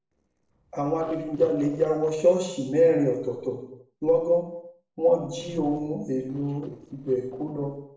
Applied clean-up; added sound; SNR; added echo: neural separator model SepFormer DNS4.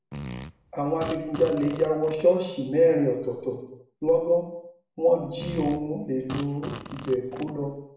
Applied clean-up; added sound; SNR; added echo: none; Fart; 13 dB; reverberation time 0.7 s.